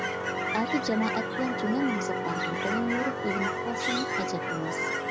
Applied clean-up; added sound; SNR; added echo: none; Organ + Chirp, tweet / Fowl; -2 dB; none.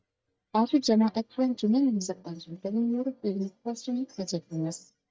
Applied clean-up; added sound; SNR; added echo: neural mask model DeepFilterNet 3.